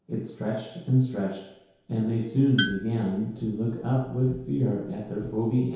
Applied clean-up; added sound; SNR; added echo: none; Tools; 10 dB; reverberation time 0.8 s.